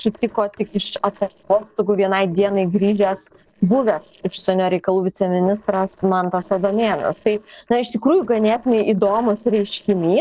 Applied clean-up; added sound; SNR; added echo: neural separator model SepFormer DNS4.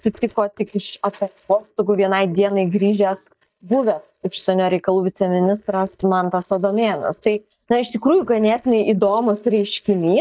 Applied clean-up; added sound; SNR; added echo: neural mask model DeepFilterNet 3.